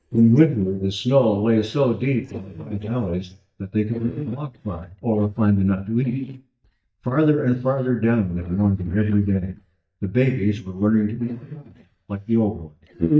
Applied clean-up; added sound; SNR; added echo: neural mask model DeepFilterNet 3.